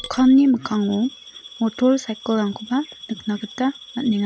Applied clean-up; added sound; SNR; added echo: none; Coin (dropping) / Glass; 19 dB; none.